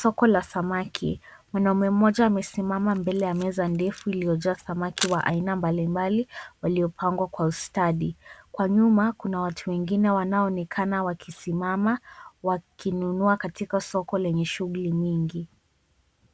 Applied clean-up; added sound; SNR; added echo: none; Camera; 14 dB; none.